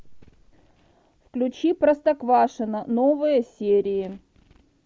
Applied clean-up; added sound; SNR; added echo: none; none; none; none.